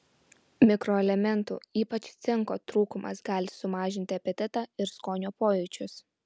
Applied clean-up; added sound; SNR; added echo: none; none; none; none.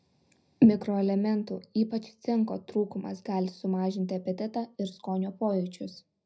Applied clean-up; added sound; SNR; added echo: none; none; none; reverberation time 0.3 s.